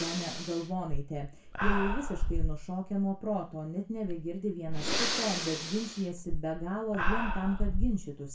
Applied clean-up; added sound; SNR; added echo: none; Breathing; -2 dB; reverberation time 0.3 s.